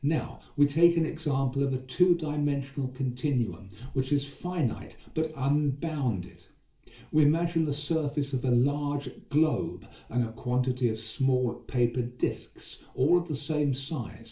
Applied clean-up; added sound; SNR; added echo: none; none; none; reverberation time 0.3 s.